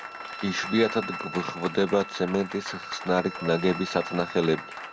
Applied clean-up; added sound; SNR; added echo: none; Wind instrument, woodwind instrument + Applause; 10 dB; none.